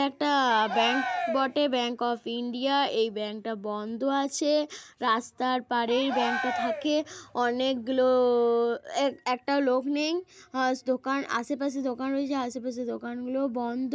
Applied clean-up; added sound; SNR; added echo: none; Cheering; 7 dB; none.